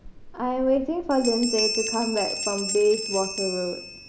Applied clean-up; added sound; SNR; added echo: none; Bell; 6 dB; none.